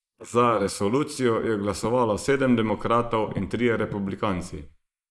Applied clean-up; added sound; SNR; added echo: neural mask model Resemble Enhance denoiser.